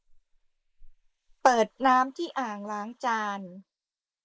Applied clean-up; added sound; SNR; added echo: neural mask model Resemble Enhance denoiser.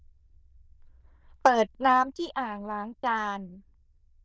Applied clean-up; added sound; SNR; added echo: neural diffusion model UNIVERSE++.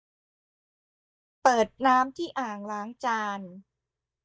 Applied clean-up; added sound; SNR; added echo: neural mask model DeepFilterNet 3.